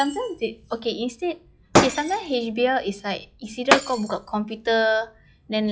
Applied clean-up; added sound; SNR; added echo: classical method log-MMSE.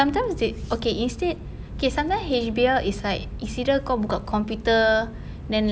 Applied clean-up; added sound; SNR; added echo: none; none; none; none.